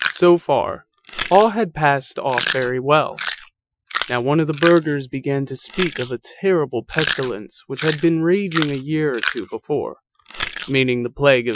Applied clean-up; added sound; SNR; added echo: classical method Wiener filter.